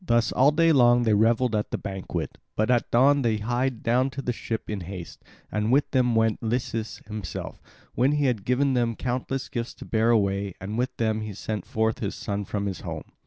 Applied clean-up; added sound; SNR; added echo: none; none; none; none.